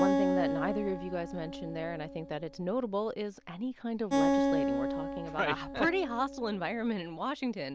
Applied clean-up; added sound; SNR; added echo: none; Acoustic guitar; 0 dB; none.